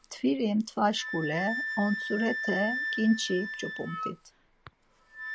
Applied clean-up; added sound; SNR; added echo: none; Wind instrument, woodwind instrument; 6 dB; none.